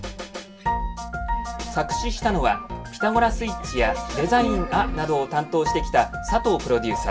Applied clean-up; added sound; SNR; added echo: none; Keyboard (musical); 12 dB; reverberation time 0.2 s.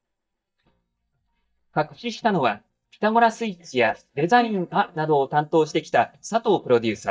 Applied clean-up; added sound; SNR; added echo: neural mask model DeepFilterNet 3.